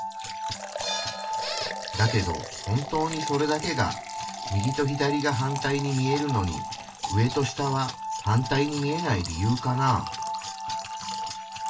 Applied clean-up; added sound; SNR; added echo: none; Liquid; 13 dB; reverberation time 0.2 s.